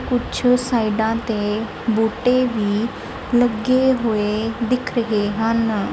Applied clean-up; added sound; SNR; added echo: none; none; none; none.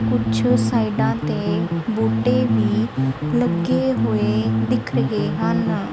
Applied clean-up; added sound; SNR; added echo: none; Bass guitar; -2 dB; none.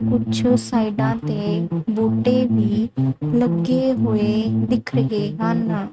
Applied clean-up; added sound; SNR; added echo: neural mask model RNNoise.